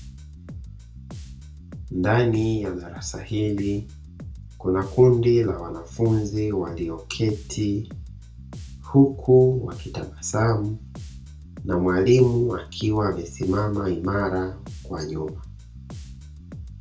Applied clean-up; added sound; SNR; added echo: none; Bass guitar; 15 dB; reverberation time 0.2 s.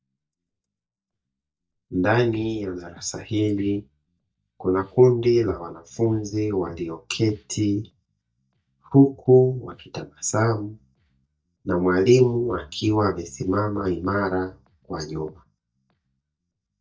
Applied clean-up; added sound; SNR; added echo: neural mask model DeepFilterNet 3.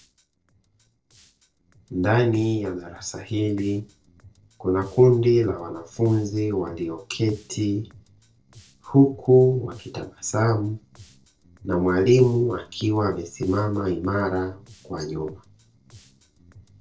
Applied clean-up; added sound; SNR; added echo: neural separator model SepFormer DNS4.